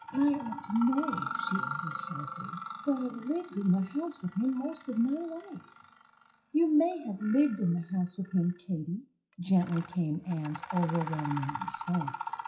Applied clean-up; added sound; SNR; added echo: classical method WPE with log-MMSE.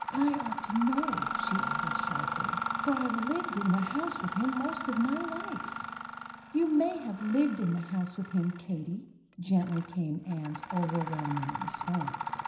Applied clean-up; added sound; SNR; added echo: none; Mechanisms; 5 dB; reverberation time 0.9 s.